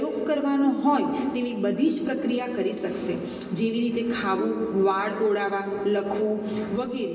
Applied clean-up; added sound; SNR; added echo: none; Tabla; 16 dB; reverberation time 1.1 s.